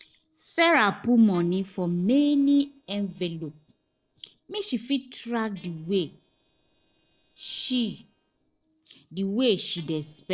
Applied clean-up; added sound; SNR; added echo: neural separator model SepFormer DNS4.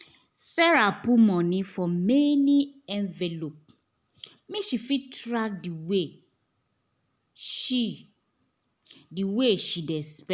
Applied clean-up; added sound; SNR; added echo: none; none; none; none.